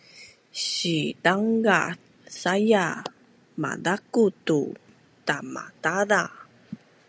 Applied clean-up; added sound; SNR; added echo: none; none; none; none.